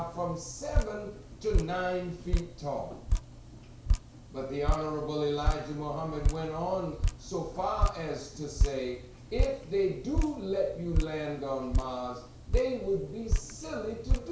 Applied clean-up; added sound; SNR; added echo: none; Drip; -2 dB; reverberation time 0.6 s.